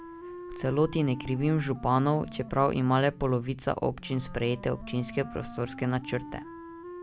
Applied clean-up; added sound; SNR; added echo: none; Wind instrument, woodwind instrument; 15 dB; none.